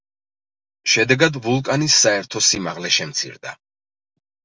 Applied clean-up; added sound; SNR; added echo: none; none; none; none.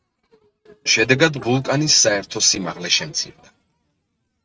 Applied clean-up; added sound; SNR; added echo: neural mask model RNNoise.